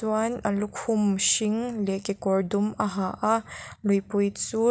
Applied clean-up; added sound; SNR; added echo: none; none; none; none.